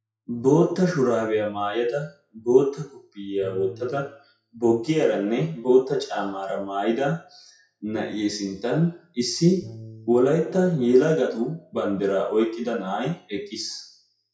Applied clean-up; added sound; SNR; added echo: classical method WPE with log-MMSE.